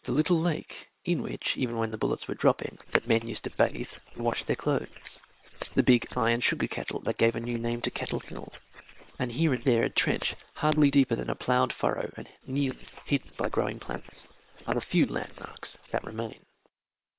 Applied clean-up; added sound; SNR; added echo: neural separator model SepFormer WHAM!.